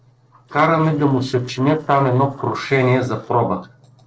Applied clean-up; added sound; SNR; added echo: neural separator model SepFormer DNS4.